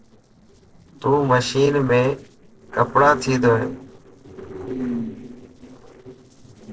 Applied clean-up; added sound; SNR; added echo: neural separator model SepFormer DNS4.